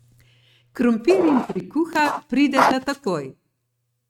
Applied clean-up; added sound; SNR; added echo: neural mask model RNNoise.